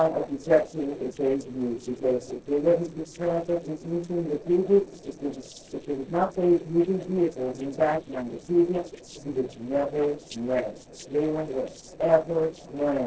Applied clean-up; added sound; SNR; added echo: neural separator model SepFormer DNS4.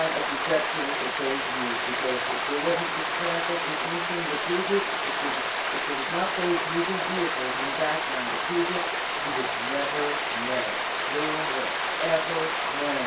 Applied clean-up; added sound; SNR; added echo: none; Stream; -4 dB; reverberation time 0.3 s.